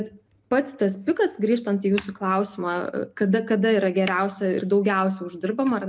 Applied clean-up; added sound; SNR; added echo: none; none; none; none.